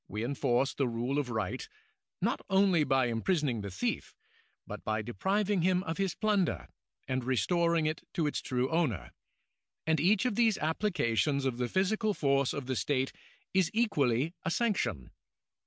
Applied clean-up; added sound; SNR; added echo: none; none; none; none.